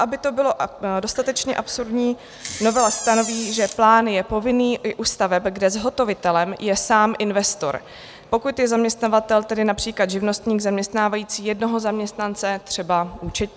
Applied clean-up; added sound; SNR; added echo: none; Door; 8 dB; none.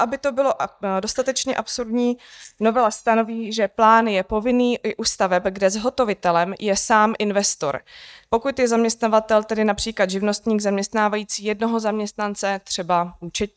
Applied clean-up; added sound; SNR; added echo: neural mask model DeepFilterNet 3.